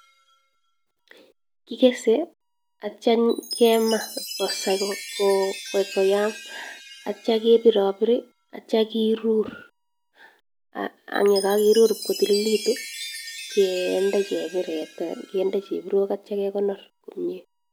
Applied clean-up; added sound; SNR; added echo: none; Chime; 15 dB; none.